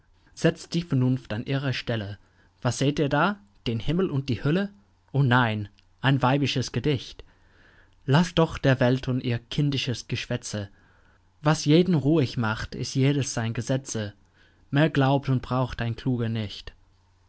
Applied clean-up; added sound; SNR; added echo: none; none; none; none.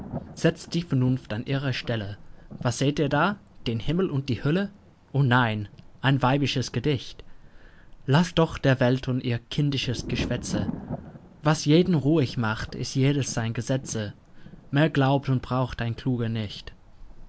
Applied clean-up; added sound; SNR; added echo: none; Thunder; 15 dB; none.